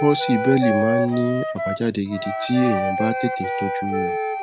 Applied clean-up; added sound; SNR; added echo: none; Wind instrument, woodwind instrument + Wind instrument, woodwind instrument; 2 dB; none.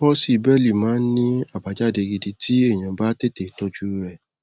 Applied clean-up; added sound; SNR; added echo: none; none; none; none.